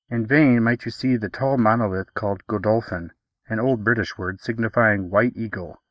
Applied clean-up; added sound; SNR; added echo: neural mask model DeepFilterNet 3.